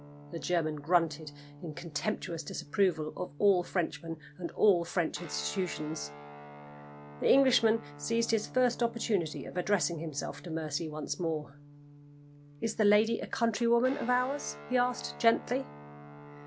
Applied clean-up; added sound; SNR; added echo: none; Guitar; 17 dB; none.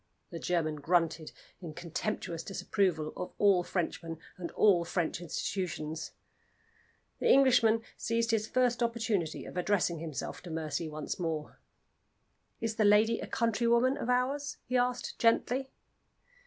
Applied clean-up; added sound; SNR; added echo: none; none; none; none.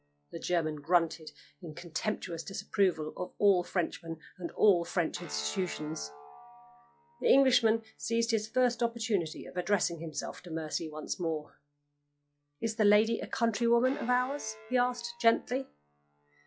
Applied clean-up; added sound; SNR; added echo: classical method log-MMSE.